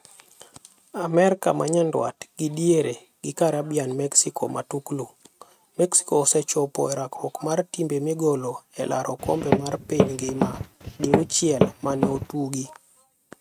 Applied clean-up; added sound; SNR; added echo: neural mask model RNNoise.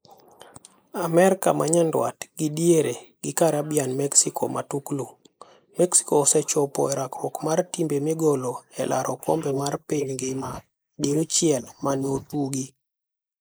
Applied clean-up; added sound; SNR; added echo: neural mask model Resemble Enhance denoiser.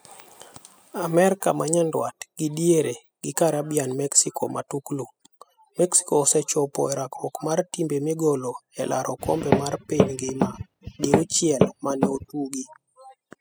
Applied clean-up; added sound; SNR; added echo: classical method spectral subtraction.